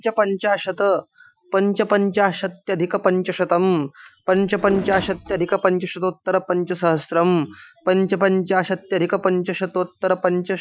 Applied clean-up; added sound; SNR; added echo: classical method Wiener filter.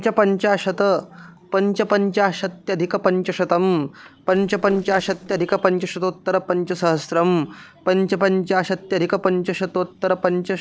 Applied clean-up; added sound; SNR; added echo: neural separator model SepFormer DNS4.